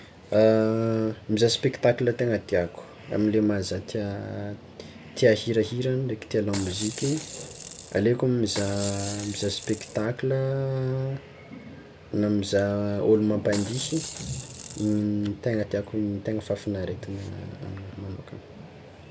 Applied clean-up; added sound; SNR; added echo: none; Rattle / Rattle (instrument); 11 dB; none.